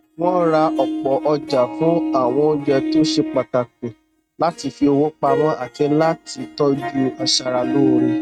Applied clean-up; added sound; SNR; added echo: neural mask model RNNoise.